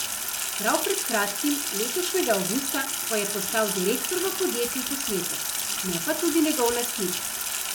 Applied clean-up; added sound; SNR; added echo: none; Sink (filling or washing); 1 dB; none.